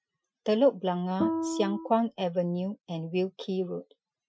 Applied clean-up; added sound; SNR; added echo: classical method Wiener filter.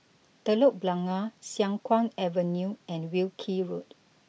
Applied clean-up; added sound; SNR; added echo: none; none; none; none.